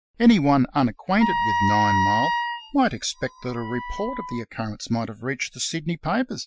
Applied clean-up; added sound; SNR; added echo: classical method Wiener filter.